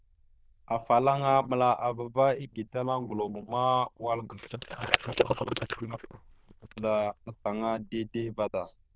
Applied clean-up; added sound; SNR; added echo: neural diffusion model UNIVERSE++.